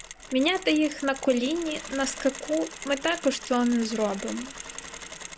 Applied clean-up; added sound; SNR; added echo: none; Mechanisms; 13 dB; none.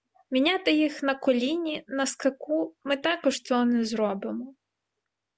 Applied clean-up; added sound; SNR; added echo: none; none; none; none.